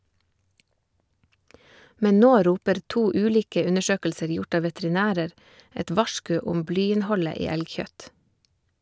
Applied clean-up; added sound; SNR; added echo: none; none; none; none.